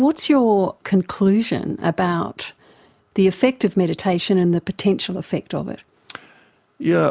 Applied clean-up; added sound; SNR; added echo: none; none; none; none.